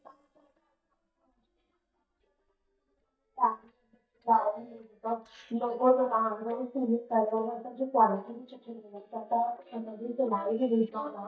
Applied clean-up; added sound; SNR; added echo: neural mask model DeepFilterNet 3.